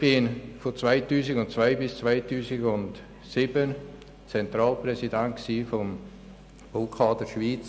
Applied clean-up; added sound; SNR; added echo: none; none; none; none.